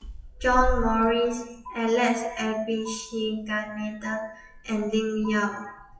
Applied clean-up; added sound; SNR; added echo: classical method WPE with log-MMSE.